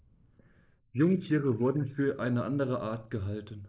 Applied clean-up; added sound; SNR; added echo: neural mask model Resemble Enhance denoiser.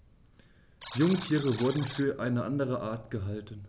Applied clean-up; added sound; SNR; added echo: none; Alarm; 16 dB; none.